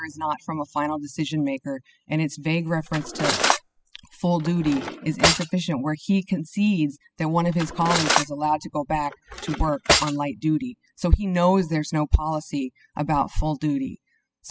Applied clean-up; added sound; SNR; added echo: classical method spectral subtraction.